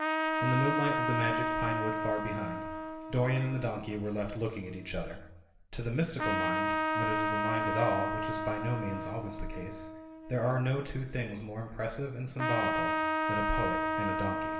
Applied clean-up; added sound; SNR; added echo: none; Trumpet; 0 dB; reverberation time 0.8 s.